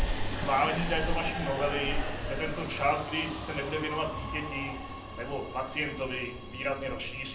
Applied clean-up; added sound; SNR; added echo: none; Subway, metro, underground; 1 dB; reverberation time 0.6 s.